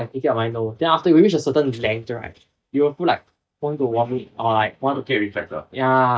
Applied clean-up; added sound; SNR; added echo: neural mask model DeepFilterNet 3.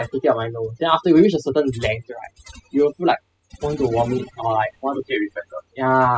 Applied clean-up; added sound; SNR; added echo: classical method spectral subtraction.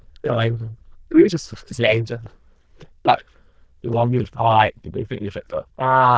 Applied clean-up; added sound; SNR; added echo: neural diffusion model UNIVERSE++.